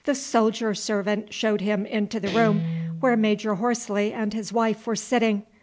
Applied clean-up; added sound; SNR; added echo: none; Guitar; 10 dB; none.